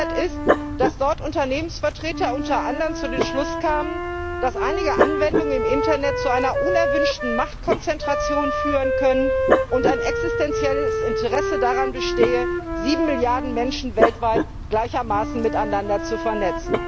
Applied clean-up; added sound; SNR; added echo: none; Wind instrument, woodwind instrument + Dog; -1 dB; none.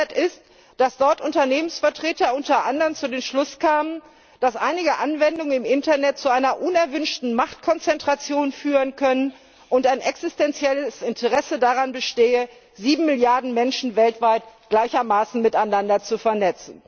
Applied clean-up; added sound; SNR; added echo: none; none; none; none.